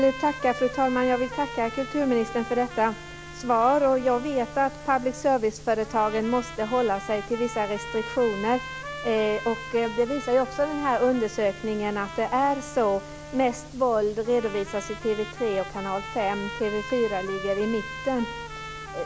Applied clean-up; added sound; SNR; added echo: none; Trumpet; 13 dB; none.